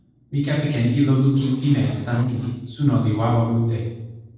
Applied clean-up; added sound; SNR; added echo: neural separator model SepFormer DNS4.